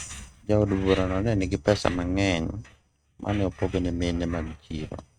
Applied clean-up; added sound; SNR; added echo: neural mask model RNNoise.